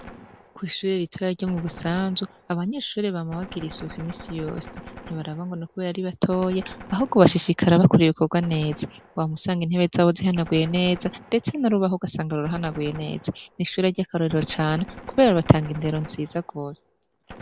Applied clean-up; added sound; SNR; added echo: none; Gunshot, gunfire; 19 dB; none.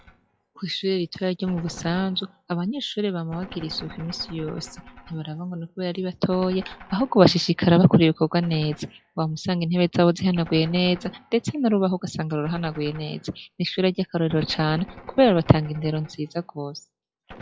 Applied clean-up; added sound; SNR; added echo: classical method log-MMSE.